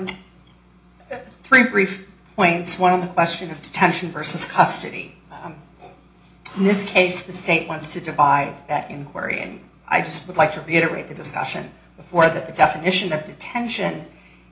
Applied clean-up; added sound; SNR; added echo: none; none; none; reverberation time 0.4 s.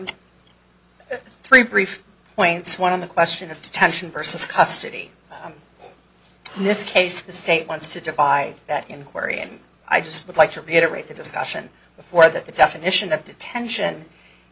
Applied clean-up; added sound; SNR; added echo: none; none; none; none.